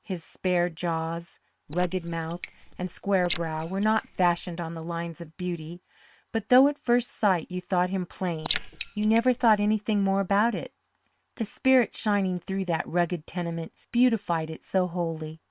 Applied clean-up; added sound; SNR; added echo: neural separator model SepFormer WHAM!.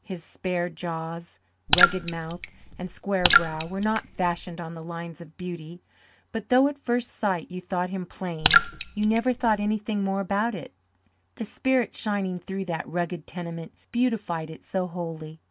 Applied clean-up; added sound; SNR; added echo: none; Raindrop / Splash, splatter; -2 dB; none.